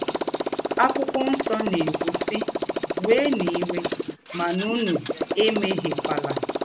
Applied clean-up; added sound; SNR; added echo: none; Motorcycle; 1 dB; none.